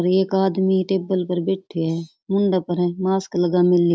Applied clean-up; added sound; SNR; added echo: none; none; none; none.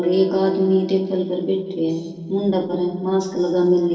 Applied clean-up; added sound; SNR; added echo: neural separator model SepFormer DNS4.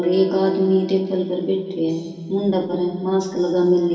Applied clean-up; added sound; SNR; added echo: none; Piano; 15 dB; reverberation time 2.3 s.